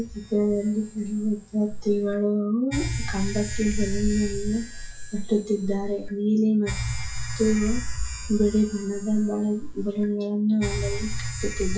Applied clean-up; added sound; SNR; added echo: classical method WPE with log-MMSE.